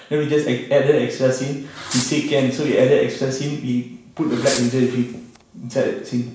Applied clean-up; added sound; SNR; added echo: none; Fireworks; 14 dB; reverberation time 0.7 s.